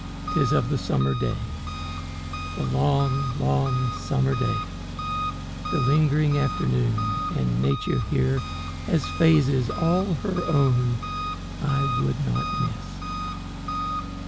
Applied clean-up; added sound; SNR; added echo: none; Engine; 5 dB; none.